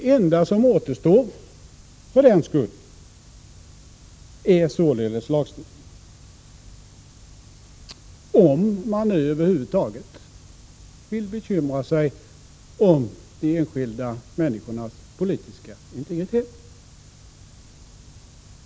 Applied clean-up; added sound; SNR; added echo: none; none; none; none.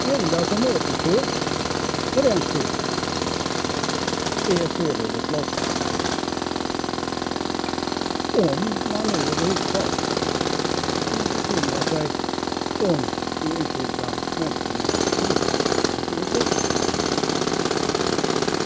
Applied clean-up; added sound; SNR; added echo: none; Tools; -5 dB; none.